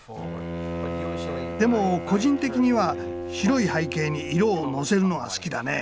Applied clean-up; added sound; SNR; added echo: none; Bowed string instrument; 8 dB; none.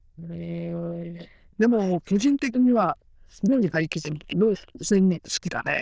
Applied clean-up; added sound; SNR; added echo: neural diffusion model UNIVERSE++.